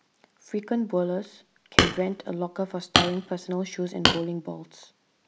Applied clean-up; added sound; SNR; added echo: none; Hammer; -3 dB; none.